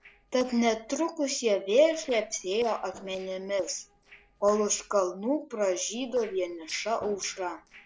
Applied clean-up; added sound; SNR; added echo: neural separator model SepFormer DNS4.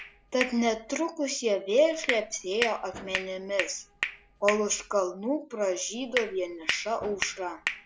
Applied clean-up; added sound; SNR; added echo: none; Hands; 8 dB; none.